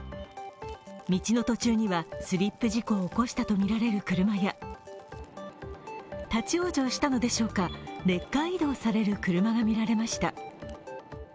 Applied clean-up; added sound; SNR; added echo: none; none; none; none.